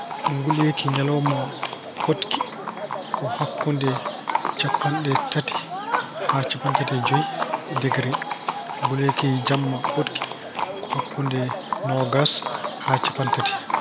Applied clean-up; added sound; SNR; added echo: none; Livestock, farm animals, working animals; 1 dB; none.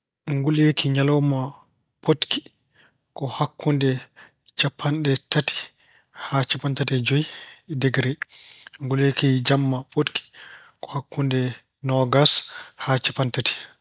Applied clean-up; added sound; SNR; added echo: none; none; none; none.